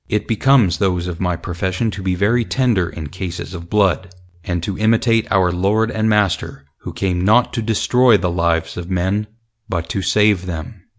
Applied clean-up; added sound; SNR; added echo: none; none; none; none.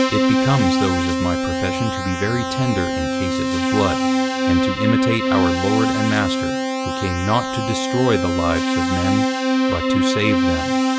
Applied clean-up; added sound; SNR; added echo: none; Keyboard (musical); -3 dB; none.